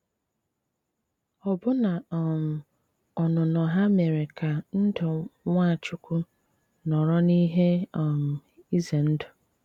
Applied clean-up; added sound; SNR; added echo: none; none; none; none.